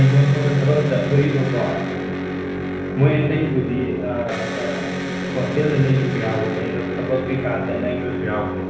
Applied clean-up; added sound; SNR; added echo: none; Electric guitar; 4 dB; reverberation time 1.1 s.